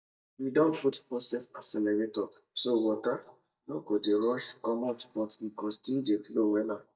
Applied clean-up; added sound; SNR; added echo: neural mask model DeepFilterNet 3.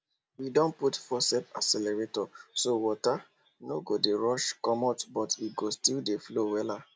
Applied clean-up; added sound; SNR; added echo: none; none; none; none.